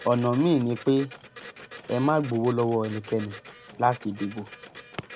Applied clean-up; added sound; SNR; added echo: none; Printer; 18 dB; none.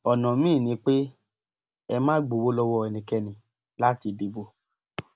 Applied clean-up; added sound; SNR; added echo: none; none; none; none.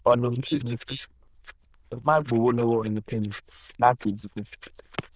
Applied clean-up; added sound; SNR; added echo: neural diffusion model UNIVERSE++.